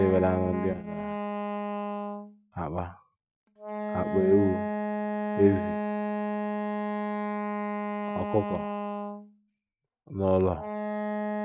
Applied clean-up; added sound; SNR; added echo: neural mask model RNNoise.